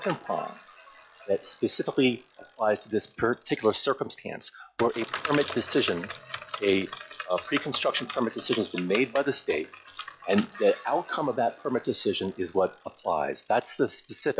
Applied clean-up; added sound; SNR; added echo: classical method log-MMSE.